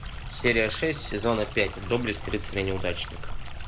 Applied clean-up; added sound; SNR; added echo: none; Stream; 6 dB; none.